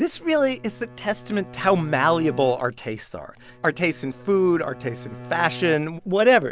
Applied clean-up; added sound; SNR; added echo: none; Bowed string instrument; 18 dB; none.